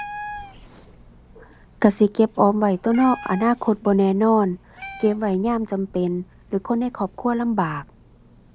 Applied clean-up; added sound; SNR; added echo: none; Meow; 19 dB; none.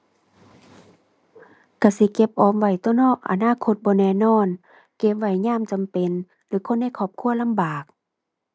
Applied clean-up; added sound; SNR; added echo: none; none; none; none.